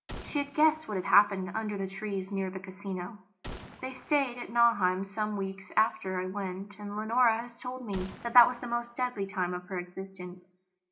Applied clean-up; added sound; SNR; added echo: none; Gunshot, gunfire; 18 dB; reverberation time 0.4 s.